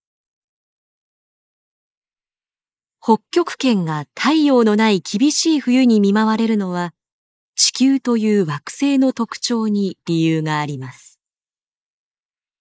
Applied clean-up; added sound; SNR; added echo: neural mask model Resemble Enhance denoiser.